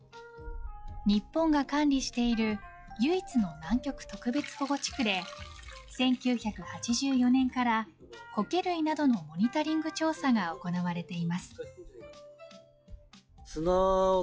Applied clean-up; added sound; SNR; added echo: classical method log-MMSE.